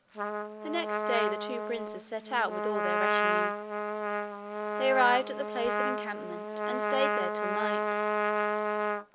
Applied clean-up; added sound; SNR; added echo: none; Trumpet; -3 dB; none.